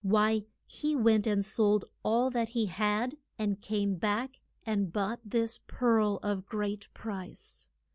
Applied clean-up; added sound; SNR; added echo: none; none; none; none.